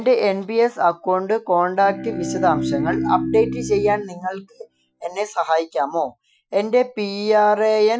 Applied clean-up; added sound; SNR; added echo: classical method Wiener filter.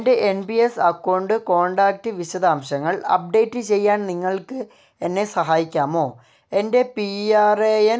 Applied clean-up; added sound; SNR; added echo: none; none; none; none.